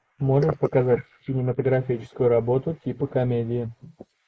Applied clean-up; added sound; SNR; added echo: neural mask model Resemble Enhance denoiser.